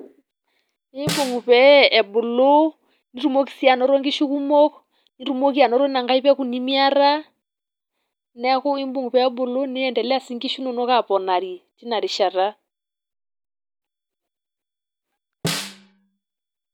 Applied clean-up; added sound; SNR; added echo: none; Snare drum; 10 dB; none.